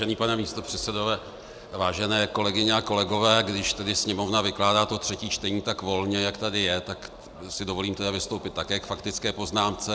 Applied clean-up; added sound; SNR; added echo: none; none; none; none.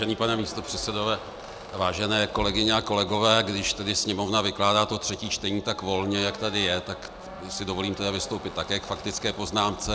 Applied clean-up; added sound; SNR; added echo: none; Squeak; 16 dB; none.